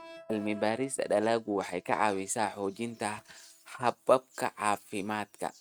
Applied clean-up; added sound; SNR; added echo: neural mask model RNNoise.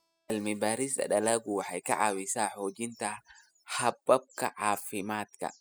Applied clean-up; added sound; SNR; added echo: classical method spectral subtraction.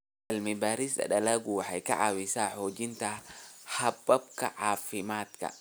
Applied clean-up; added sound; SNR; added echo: none; none; none; none.